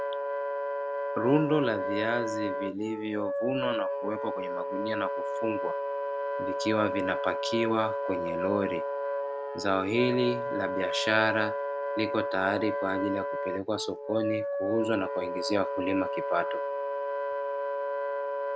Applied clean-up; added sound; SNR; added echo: none; Wind instrument, woodwind instrument; 1 dB; none.